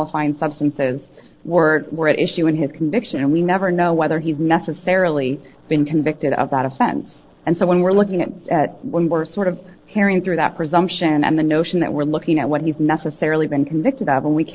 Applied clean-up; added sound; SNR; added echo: neural separator model SepFormer DNS4.